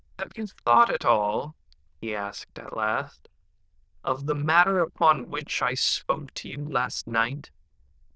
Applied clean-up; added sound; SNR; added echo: neural diffusion model UNIVERSE++.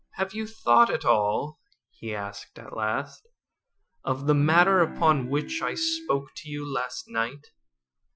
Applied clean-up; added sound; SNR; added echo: classical method Wiener filter.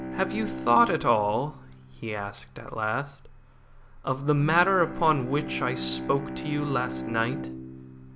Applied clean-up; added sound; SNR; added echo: none; Bowed string instrument; 10 dB; none.